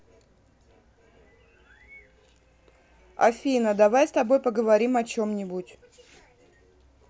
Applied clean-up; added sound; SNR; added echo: none; none; none; none.